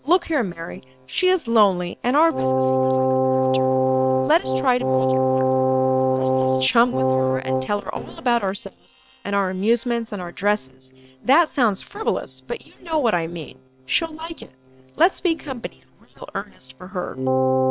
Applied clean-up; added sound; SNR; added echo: neural separator model SepFormer WHAM!.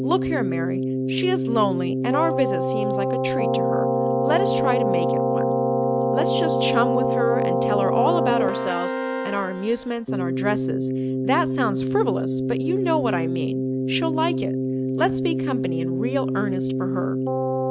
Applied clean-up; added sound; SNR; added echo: none; Keyboard (musical); -4 dB; none.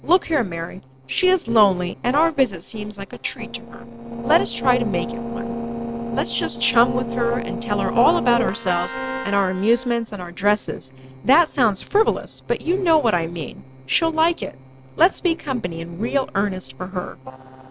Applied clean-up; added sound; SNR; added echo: neural separator model SepFormer DNS4.